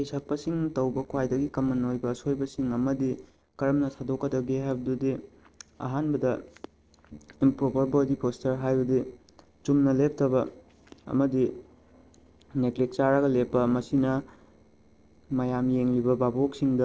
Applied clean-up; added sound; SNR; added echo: neural separator model SepFormer DNS4.